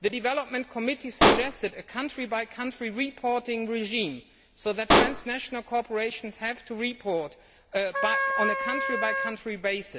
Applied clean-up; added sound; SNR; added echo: none; Wind instrument, woodwind instrument + Explosion; -3 dB; none.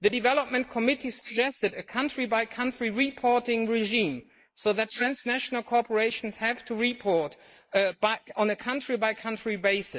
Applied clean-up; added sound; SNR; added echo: neural mask model Resemble Enhance denoiser.